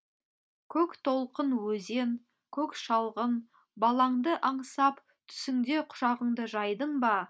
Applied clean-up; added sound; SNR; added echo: none; none; none; none.